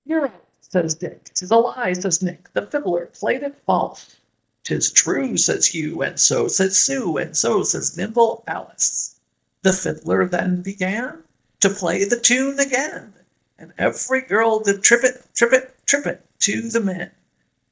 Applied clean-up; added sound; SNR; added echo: neural mask model DeepFilterNet 3.